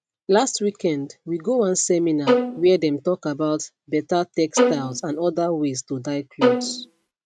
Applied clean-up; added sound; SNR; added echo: neural mask model RNNoise.